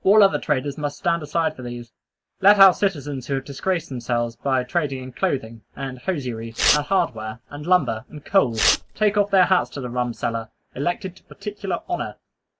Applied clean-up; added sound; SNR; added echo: neural mask model Resemble Enhance denoiser.